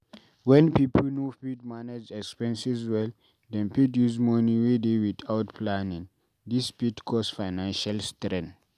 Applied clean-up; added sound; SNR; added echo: none; none; none; none.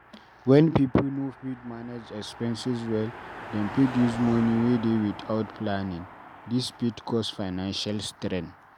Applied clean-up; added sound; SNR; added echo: none; Car passing by; 15 dB; none.